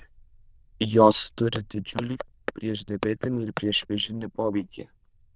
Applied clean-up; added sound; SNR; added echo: neural diffusion model UNIVERSE++.